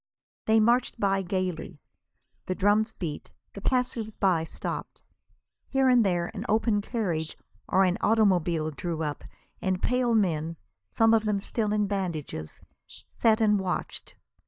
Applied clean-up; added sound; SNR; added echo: neural mask model DeepFilterNet 3.